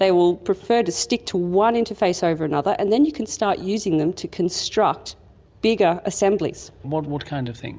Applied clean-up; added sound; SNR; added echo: none; none; none; none.